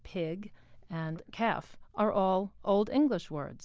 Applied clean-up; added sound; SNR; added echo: none; none; none; none.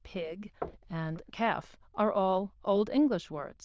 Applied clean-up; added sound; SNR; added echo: neural diffusion model UNIVERSE++.